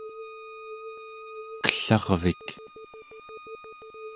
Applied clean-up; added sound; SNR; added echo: none; Bowed string instrument + Telephone; 11 dB; none.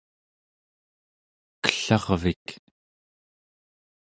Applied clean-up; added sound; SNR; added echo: none; none; none; none.